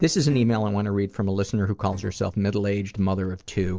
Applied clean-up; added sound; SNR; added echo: neural separator model SepFormer DNS4.